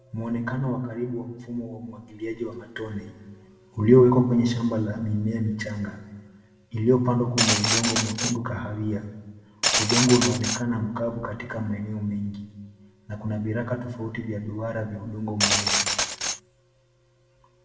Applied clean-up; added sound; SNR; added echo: none; Glass; 1 dB; reverberation time 1.1 s.